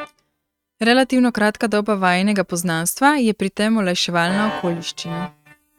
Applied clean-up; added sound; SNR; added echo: neural mask model RNNoise.